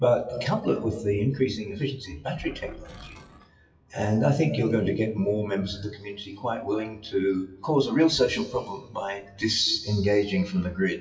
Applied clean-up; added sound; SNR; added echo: classical method WPE with log-MMSE.